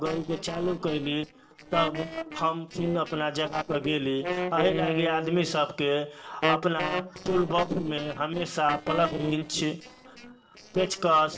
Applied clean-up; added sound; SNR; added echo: neural separator model SepFormer DNS4.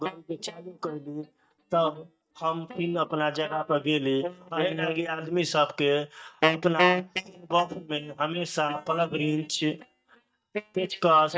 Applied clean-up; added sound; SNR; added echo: neural mask model DeepFilterNet 3.